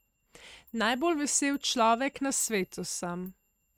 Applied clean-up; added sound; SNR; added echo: neural mask model RNNoise.